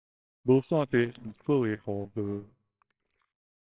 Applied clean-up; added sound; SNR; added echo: neural separator model SepFormer WHAMR!.